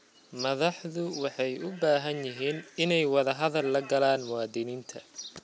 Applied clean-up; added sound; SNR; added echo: none; none; none; none.